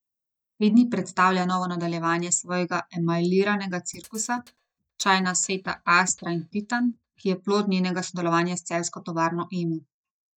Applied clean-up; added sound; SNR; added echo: neural mask model DeepFilterNet 3.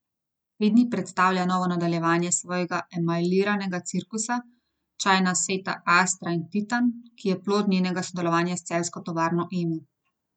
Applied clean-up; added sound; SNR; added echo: none; none; none; none.